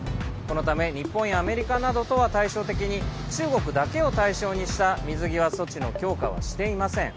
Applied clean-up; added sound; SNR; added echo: none; none; none; none.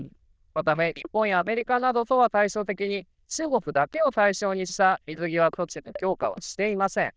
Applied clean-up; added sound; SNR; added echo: neural diffusion model UNIVERSE++.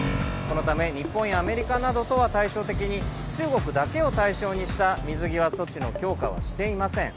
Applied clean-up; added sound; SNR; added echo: none; Keyboard (musical); 13 dB; none.